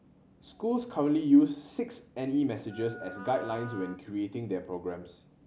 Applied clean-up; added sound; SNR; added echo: none; Wind instrument, woodwind instrument; 16 dB; none.